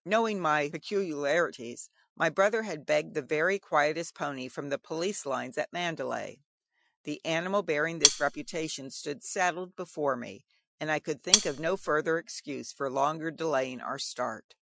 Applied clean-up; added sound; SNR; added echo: classical method Wiener filter.